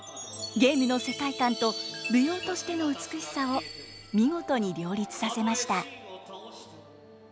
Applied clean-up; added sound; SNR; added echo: none; Chime; 15 dB; none.